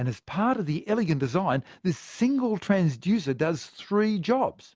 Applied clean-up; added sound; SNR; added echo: none; none; none; none.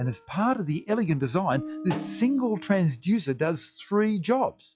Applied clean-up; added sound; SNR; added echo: classical method log-MMSE.